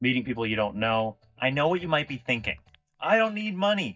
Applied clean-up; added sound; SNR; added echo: neural mask model DeepFilterNet 3.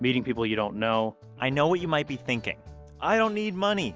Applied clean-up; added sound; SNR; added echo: none; none; none; none.